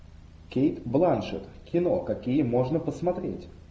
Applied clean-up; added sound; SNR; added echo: none; none; none; none.